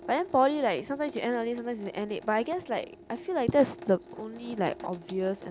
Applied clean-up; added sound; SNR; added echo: none; Sink (filling or washing) / Water tap, faucet; 17 dB; none.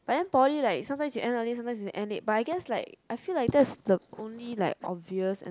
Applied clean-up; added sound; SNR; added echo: none; none; none; none.